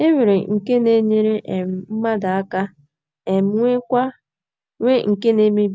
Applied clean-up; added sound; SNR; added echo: none; none; none; none.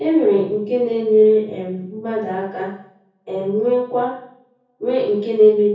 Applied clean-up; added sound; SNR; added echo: none; none; none; reverberation time 0.6 s.